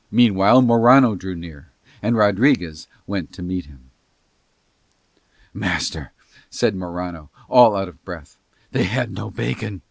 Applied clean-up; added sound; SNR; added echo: none; none; none; none.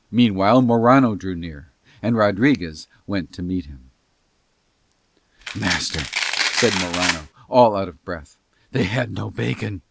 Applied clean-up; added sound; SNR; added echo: none; Domestic sounds, home sounds; 3 dB; none.